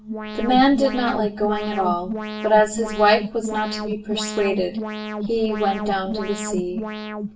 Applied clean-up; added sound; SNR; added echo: none; Alarm; 6 dB; reverberation time 0.3 s.